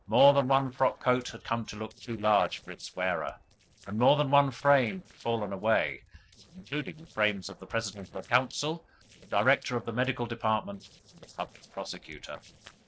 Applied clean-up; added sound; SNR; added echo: neural separator model SepFormer DNS4.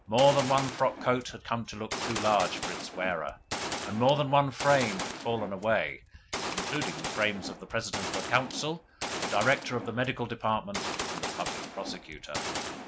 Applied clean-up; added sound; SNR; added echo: none; Gunshot, gunfire; 7 dB; none.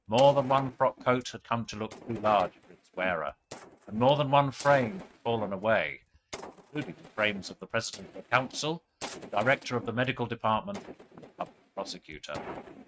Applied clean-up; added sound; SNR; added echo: neural mask model RNNoise.